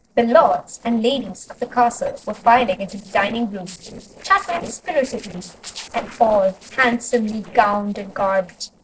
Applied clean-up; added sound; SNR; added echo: neural separator model SepFormer DNS4.